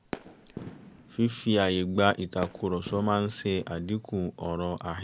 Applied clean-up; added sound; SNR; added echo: none; Fireworks; 16 dB; none.